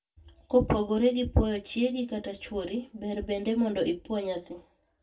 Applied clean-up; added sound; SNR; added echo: none; none; none; reverberation time 0.2 s.